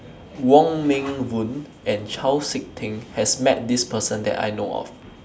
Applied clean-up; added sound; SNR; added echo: none; none; none; none.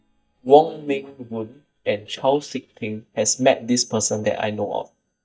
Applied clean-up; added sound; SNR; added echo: neural mask model DeepFilterNet 3.